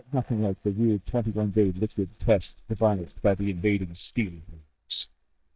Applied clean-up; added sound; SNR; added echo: neural mask model DeepFilterNet 3.